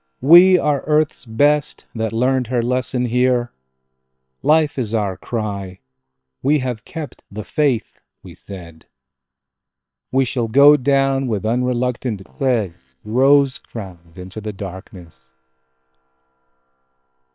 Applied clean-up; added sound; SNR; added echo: neural separator model SepFormer WHAM!.